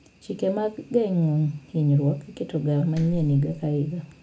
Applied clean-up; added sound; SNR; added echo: none; Clapping; 15 dB; none.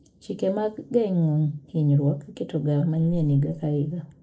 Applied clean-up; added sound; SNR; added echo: neural mask model Resemble Enhance denoiser.